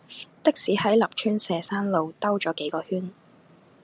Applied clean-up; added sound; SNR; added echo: none; none; none; none.